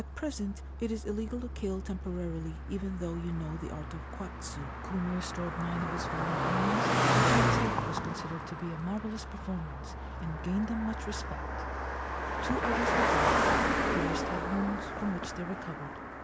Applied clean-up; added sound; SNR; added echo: none; Car passing by; -4 dB; none.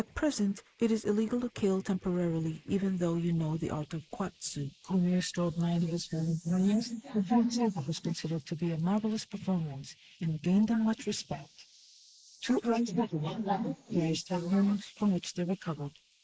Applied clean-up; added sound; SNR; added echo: neural mask model Resemble Enhance denoiser.